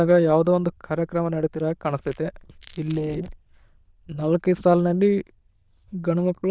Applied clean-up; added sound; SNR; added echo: neural diffusion model UNIVERSE++.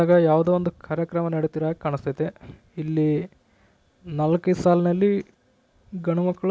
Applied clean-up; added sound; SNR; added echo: none; none; none; none.